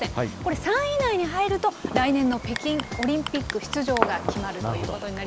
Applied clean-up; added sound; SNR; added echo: none; Fireworks + Clock; 8 dB; none.